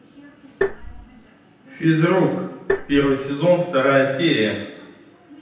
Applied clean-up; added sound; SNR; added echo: none; Tap; 5 dB; reverberation time 0.9 s.